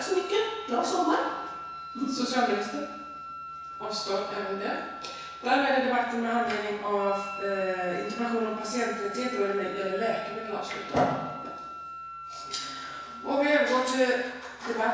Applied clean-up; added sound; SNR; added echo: none; Wind instrument, woodwind instrument; 12 dB; reverberation time 1.1 s.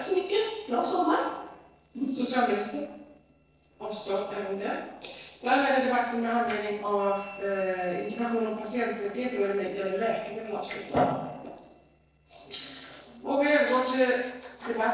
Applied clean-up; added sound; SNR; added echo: neural separator model SepFormer DNS4.